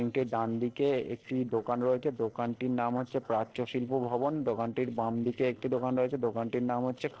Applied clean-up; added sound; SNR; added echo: neural separator model SepFormer DNS4.